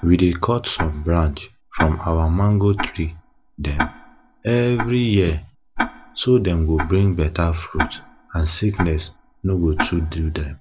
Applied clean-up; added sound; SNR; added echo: none; Tick-tock; 10 dB; none.